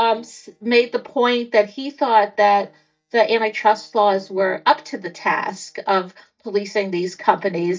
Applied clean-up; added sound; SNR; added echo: neural mask model DeepFilterNet 3.